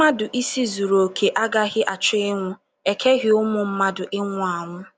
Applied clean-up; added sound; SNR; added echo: none; none; none; none.